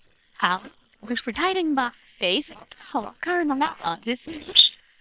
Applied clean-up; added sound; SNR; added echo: neural separator model SepFormer WHAM!.